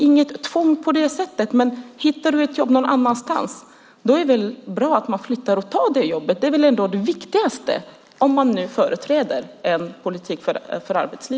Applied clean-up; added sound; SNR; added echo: none; none; none; none.